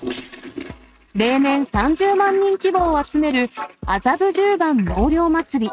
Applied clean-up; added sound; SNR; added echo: neural mask model RNNoise.